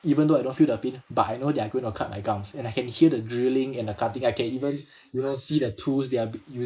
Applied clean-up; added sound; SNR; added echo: neural mask model Resemble Enhance denoiser.